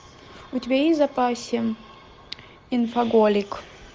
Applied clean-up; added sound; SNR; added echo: none; none; none; none.